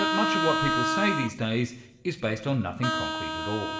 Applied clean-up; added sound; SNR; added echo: none; Vehicle horn, car horn, honking; 0 dB; reverberation time 0.8 s.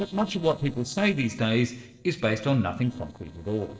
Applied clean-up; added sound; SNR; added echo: neural separator model SepFormer DNS4.